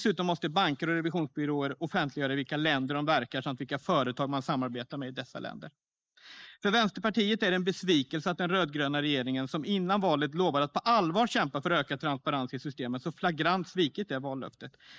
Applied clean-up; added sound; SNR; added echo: neural mask model Resemble Enhance denoiser.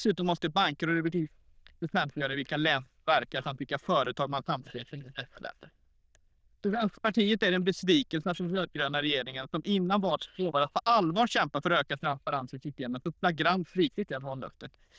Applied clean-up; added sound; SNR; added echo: neural diffusion model UNIVERSE++.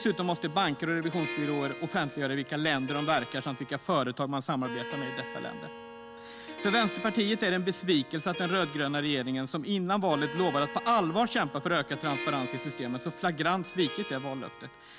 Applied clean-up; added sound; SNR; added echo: none; Harp; 11 dB; none.